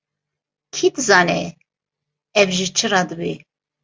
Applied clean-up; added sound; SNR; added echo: none; none; none; none.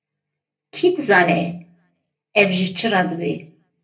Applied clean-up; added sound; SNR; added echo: none; none; none; reverberation time 0.3 s.